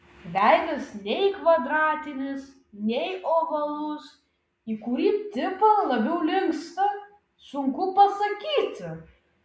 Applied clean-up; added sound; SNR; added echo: none; none; none; none.